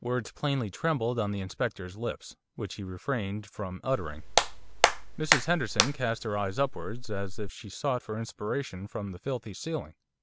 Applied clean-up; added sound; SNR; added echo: none; Hands; -3 dB; none.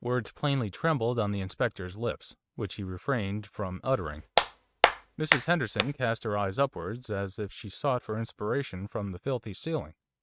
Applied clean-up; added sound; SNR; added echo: neural mask model RNNoise.